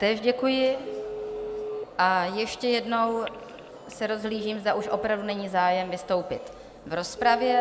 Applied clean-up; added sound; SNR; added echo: none; Telephone; 13 dB; none.